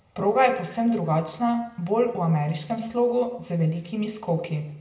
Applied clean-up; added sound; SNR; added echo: none; none; none; reverberation time 0.9 s.